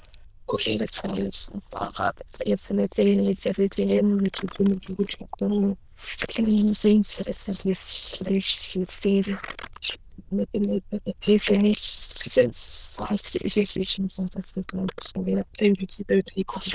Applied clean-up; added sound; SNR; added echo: neural diffusion model UNIVERSE++.